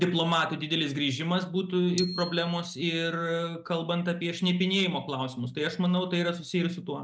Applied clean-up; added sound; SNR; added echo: neural mask model RNNoise.